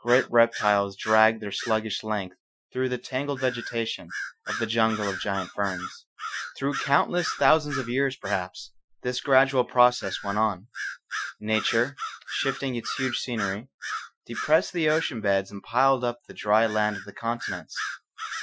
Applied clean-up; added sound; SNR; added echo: classical method Wiener filter.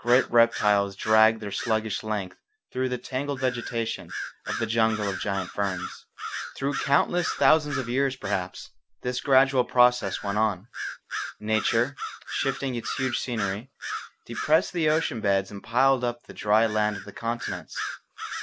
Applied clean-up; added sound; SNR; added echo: none; Bird vocalization, bird call, bird song; 11 dB; none.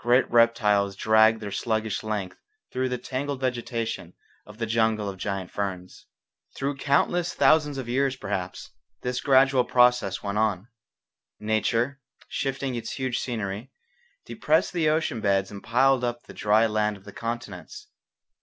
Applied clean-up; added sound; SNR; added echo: none; none; none; none.